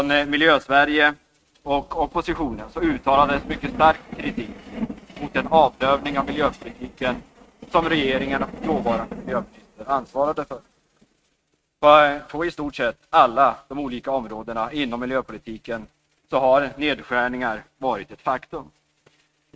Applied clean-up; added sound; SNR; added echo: neural mask model RNNoise.